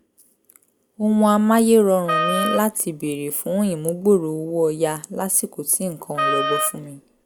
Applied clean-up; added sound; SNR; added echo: none; Wind instrument, woodwind instrument; 4 dB; none.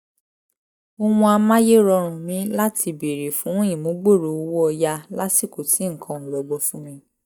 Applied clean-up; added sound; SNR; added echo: neural mask model DeepFilterNet 3.